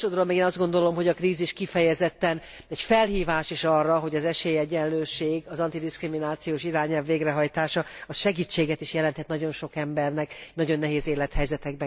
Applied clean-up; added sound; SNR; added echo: none; none; none; none.